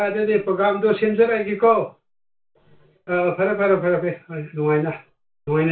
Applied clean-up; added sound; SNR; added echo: none; none; none; reverberation time 0.3 s.